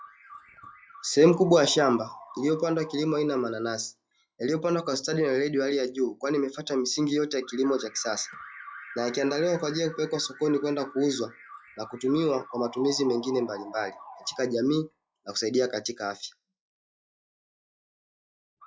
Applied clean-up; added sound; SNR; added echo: classical method log-MMSE.